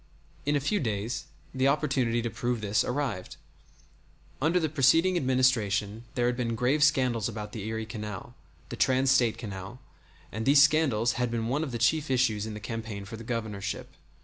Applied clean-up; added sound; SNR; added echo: none; none; none; none.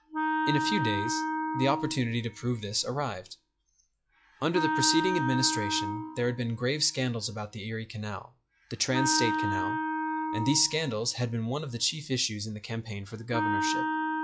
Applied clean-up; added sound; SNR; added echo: classical method log-MMSE.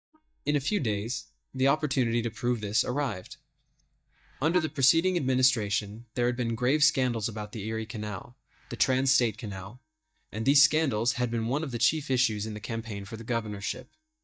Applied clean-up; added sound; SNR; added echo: neural mask model DeepFilterNet 3.